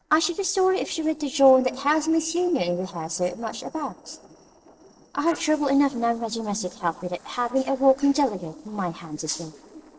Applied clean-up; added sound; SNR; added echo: neural separator model SepFormer DNS4.